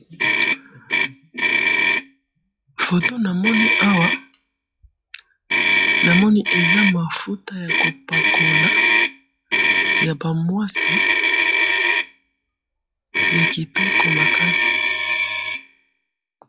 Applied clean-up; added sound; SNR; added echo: classical method log-MMSE.